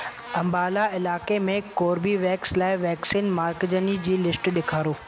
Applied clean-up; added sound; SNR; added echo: none; Buzz; 17 dB; none.